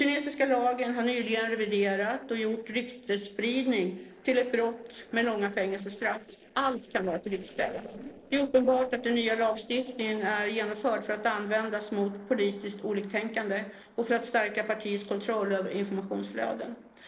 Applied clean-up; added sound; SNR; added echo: neural separator model SepFormer DNS4.